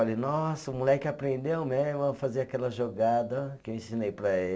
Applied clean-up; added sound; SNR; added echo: none; none; none; none.